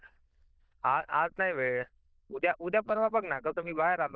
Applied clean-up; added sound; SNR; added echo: neural diffusion model UNIVERSE++.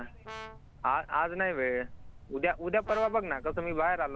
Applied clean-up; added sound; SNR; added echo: none; Cricket + Brass instrument; 14 dB; none.